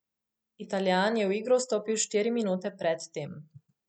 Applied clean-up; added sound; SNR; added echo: none; none; none; none.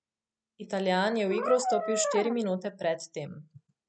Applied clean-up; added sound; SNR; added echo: none; Brass instrument; 2 dB; none.